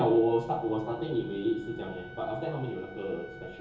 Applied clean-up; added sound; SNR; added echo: none; Wind instrument, woodwind instrument; 20 dB; reverberation time 0.7 s.